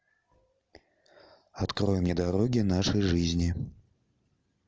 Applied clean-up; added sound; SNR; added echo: none; none; none; none.